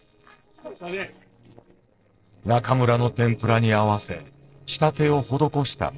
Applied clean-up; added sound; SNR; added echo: neural separator model SepFormer DNS4.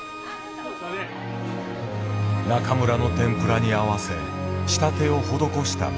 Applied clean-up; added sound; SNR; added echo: none; Bowed string instrument; 16 dB; none.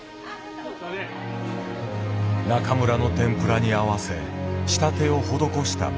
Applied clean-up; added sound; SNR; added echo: none; none; none; none.